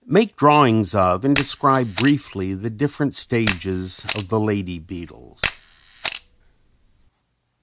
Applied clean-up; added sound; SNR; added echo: none; Camera; 12 dB; none.